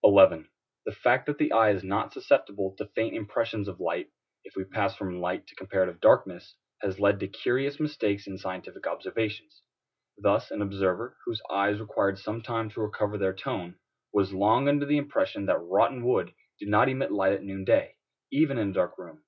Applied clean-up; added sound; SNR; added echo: none; none; none; none.